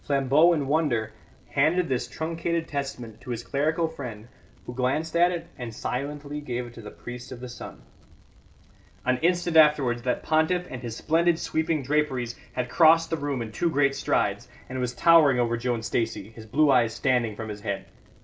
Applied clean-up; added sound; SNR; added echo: none; none; none; none.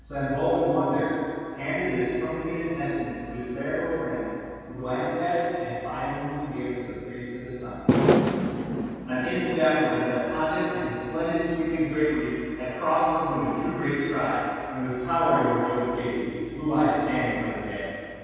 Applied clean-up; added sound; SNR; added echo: none; Fireworks; -1 dB; reverberation time 2.1 s.